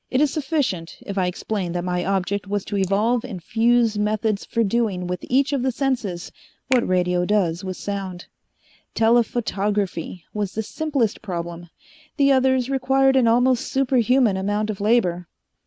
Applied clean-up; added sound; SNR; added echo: neural mask model Resemble Enhance denoiser.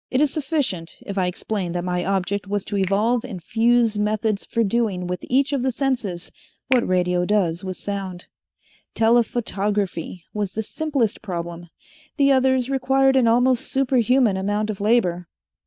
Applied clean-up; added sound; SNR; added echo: neural mask model DeepFilterNet 3.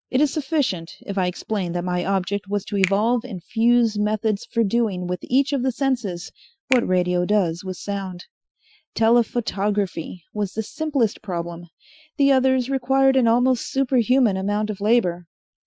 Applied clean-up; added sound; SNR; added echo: classical method Wiener filter.